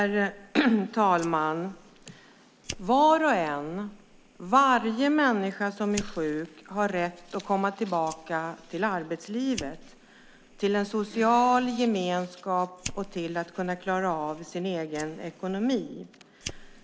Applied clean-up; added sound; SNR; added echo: none; Fire; 20 dB; none.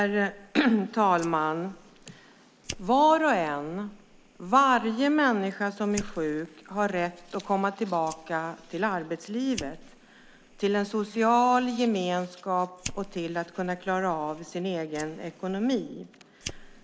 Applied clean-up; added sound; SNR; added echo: neural mask model Resemble Enhance denoiser.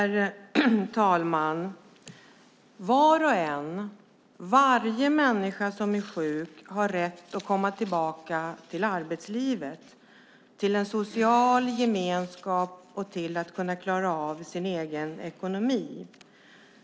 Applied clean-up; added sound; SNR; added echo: none; none; none; none.